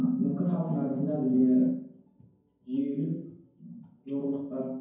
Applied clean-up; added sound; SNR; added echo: none; none; none; reverberation time 0.9 s.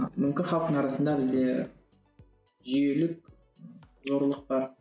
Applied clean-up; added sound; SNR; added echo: none; none; none; none.